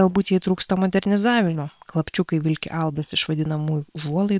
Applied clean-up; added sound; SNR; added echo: neural separator model SepFormer WHAM!.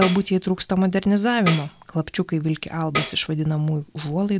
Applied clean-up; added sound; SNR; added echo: none; Tambourine; 11 dB; none.